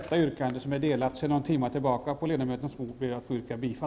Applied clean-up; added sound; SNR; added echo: none; none; none; none.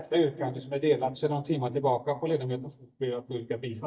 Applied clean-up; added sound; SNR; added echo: neural mask model DeepFilterNet 3.